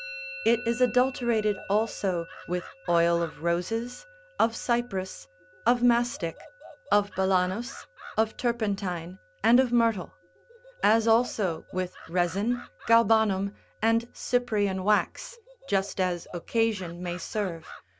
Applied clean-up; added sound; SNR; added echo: none; Musical instrument + Animal; 19 dB; none.